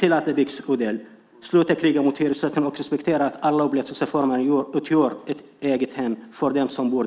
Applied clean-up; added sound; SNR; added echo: none; none; none; none.